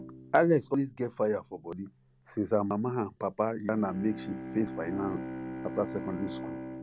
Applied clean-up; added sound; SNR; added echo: none; Bowed string instrument; 10 dB; none.